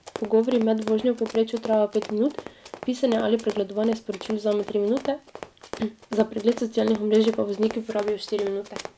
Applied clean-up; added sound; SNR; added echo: none; Run; 15 dB; none.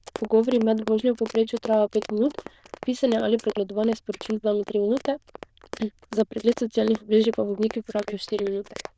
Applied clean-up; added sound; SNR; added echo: neural diffusion model UNIVERSE++.